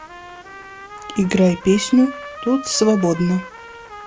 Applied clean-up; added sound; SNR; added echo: none; Trumpet; 15 dB; none.